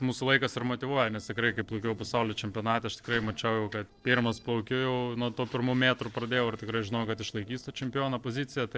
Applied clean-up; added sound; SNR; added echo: neural separator model SepFormer DNS4.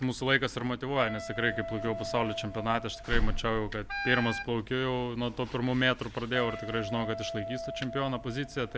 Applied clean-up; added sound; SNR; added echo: none; Wind instrument, woodwind instrument + Guitar; 10 dB; none.